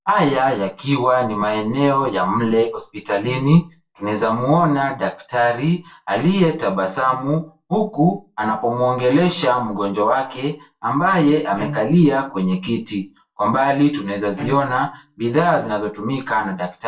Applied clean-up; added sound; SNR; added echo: neural separator model SepFormer DNS4.